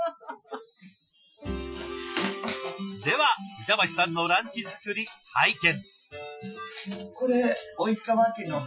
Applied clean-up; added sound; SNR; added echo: classical method Wiener filter.